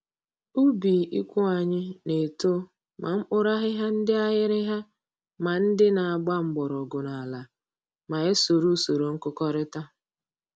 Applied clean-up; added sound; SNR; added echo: none; none; none; none.